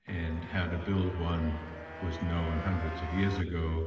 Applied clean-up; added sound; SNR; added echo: none; Motorcycle; 12 dB; reverberation time 2.0 s.